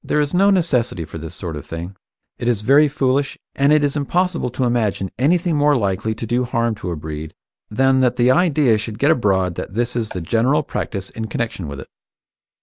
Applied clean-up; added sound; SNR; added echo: neural mask model Resemble Enhance denoiser.